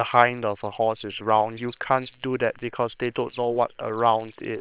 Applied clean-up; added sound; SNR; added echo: neural separator model SepFormer WHAM!.